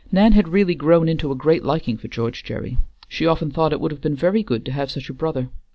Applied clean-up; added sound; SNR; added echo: none; none; none; none.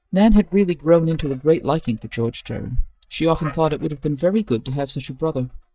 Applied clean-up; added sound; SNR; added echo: neural mask model DeepFilterNet 3.